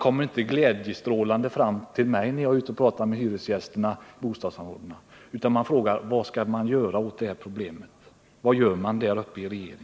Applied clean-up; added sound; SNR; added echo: none; none; none; none.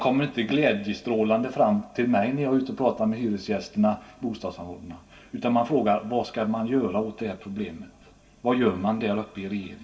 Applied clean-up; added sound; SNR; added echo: none; none; none; reverberation time 0.2 s.